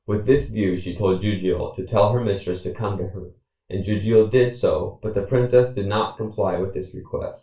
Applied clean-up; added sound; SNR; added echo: none; none; none; reverberation time 0.2 s.